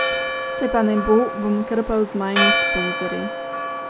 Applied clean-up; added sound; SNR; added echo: none; Church bell; 1 dB; none.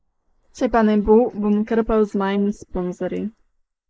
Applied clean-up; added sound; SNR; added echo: neural mask model Resemble Enhance denoiser.